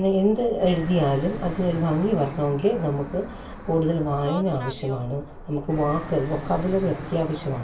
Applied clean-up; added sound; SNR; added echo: none; Fixed-wing aircraft, airplane; 11 dB; reverberation time 0.3 s.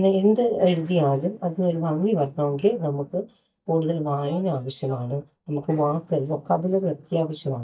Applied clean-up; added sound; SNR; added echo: neural mask model DeepFilterNet 3.